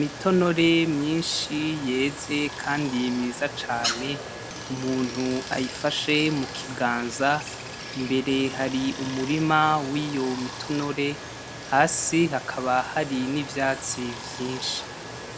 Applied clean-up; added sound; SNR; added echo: none; Stream; 10 dB; none.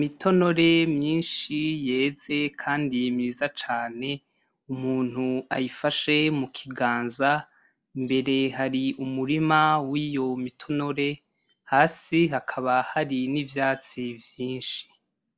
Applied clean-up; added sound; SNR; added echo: none; none; none; none.